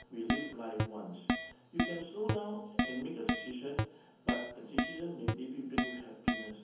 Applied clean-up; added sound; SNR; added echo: none; Keyboard (musical); -5 dB; reverberation time 0.7 s.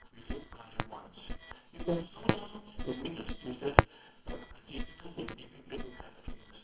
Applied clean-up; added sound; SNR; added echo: neural separator model SepFormer WHAMR!.